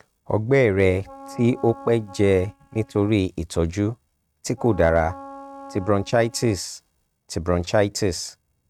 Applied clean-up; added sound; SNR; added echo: neural mask model RNNoise.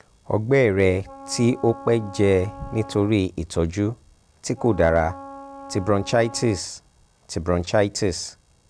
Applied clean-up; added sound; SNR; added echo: none; Wind instrument, woodwind instrument; 18 dB; none.